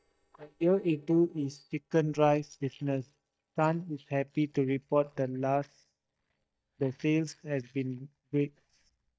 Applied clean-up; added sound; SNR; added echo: neural mask model DeepFilterNet 3.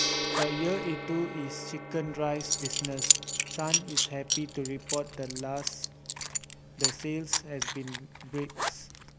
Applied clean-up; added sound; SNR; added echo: none; Gong + Coin (dropping) / Zipper (clothing); -3 dB; none.